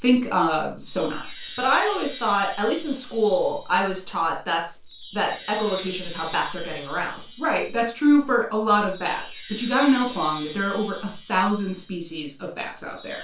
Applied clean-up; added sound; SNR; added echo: none; Wind chime; 18 dB; reverberation time 0.3 s.